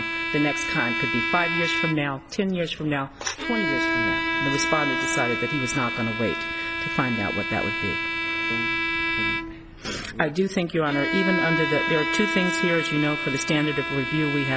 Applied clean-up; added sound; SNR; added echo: none; Bowed string instrument; 0 dB; none.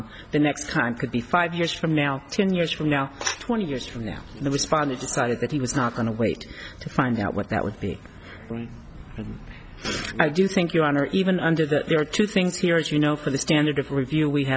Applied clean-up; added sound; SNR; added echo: none; none; none; none.